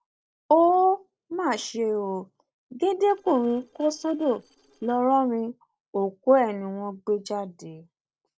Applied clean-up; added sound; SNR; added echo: neural separator model SepFormer DNS4.